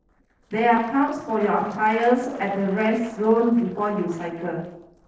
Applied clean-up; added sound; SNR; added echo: neural separator model SepFormer DNS4.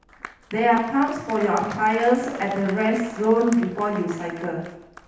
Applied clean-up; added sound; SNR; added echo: none; Applause; 16 dB; reverberation time 0.9 s.